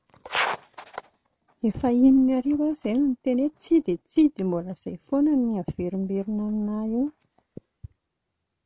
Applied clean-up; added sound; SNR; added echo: none; none; none; none.